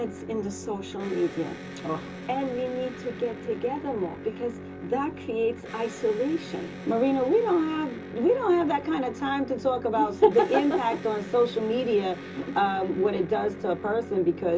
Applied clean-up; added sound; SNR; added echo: none; Electric guitar; 12 dB; reverberation time 0.2 s.